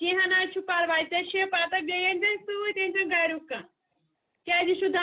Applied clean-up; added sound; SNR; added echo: none; none; none; none.